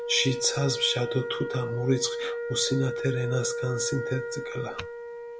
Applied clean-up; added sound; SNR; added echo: none; Wind instrument, woodwind instrument; 4 dB; none.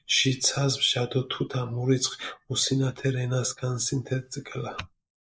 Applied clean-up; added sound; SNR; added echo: neural mask model Resemble Enhance denoiser.